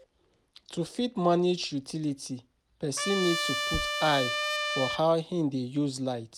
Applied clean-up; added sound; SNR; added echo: none; Trumpet; 2 dB; none.